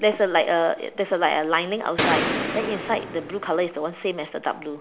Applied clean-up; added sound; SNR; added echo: none; Gunshot, gunfire; 3 dB; none.